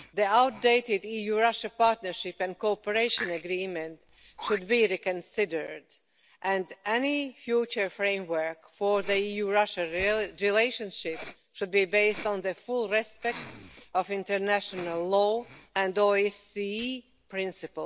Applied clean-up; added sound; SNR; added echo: none; Respiratory sounds; 19 dB; none.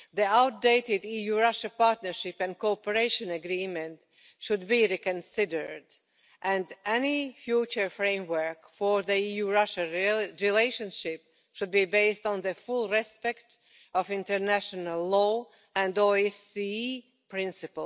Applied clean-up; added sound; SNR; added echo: none; none; none; none.